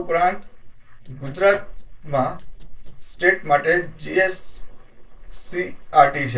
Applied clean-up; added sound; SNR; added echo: neural separator model SepFormer DNS4.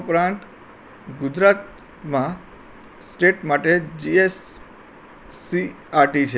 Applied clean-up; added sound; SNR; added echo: none; none; none; none.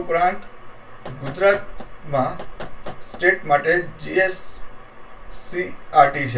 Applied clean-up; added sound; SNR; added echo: none; Knock; 17 dB; reverberation time 0.2 s.